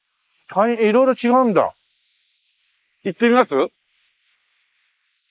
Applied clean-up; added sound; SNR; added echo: neural mask model Resemble Enhance denoiser.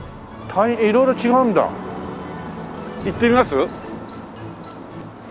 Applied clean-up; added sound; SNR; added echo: none; none; none; none.